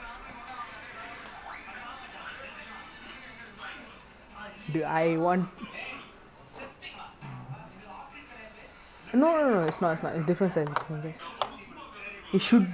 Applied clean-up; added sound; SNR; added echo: none; none; none; none.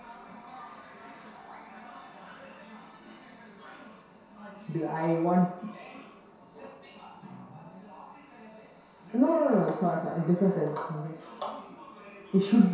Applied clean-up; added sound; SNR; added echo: none; none; none; reverberation time 0.7 s.